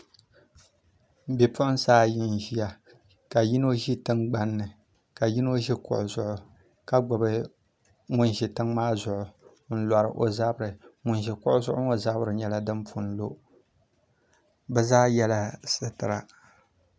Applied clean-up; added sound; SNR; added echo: none; none; none; none.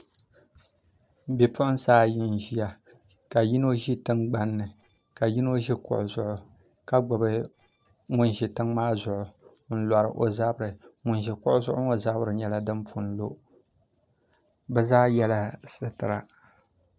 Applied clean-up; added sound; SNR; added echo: neural separator model SepFormer DNS4.